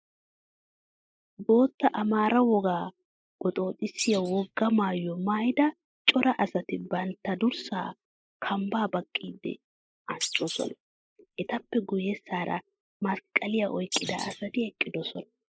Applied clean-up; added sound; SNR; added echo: neural mask model Resemble Enhance denoiser.